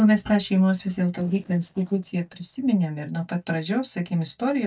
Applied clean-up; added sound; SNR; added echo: neural mask model DeepFilterNet 3.